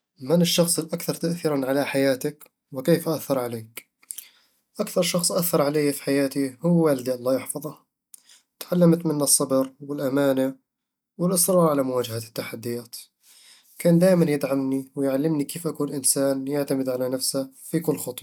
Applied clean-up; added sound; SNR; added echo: none; none; none; none.